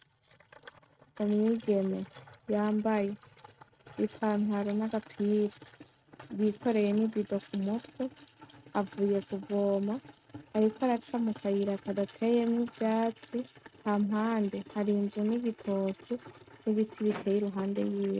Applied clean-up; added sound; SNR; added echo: neural mask model RNNoise.